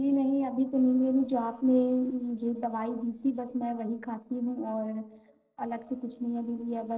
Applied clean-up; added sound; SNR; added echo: neural separator model SepFormer DNS4.